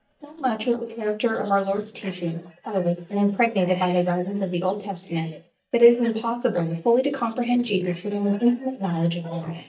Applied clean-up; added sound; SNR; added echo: neural mask model DeepFilterNet 3.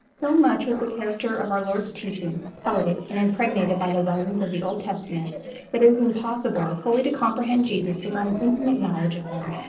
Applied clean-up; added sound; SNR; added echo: neural separator model SepFormer DNS4.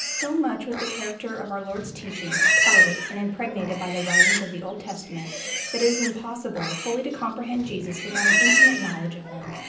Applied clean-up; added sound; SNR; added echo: none; Livestock, farm animals, working animals; -4 dB; reverberation time 0.6 s.